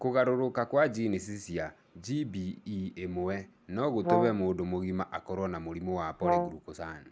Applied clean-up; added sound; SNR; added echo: none; Brass instrument; -1 dB; none.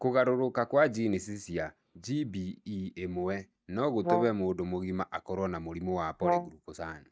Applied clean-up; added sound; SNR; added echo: neural mask model DeepFilterNet 3.